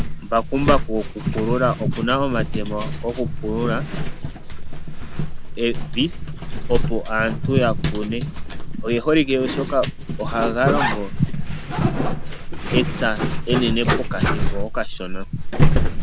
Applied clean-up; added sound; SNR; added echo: none; Zipper (clothing); -2 dB; none.